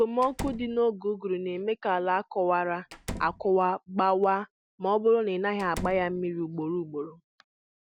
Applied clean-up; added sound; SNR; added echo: none; Slam; 12 dB; none.